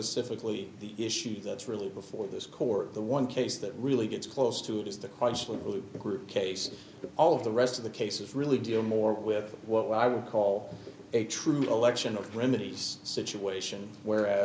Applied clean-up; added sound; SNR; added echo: none; none; none; none.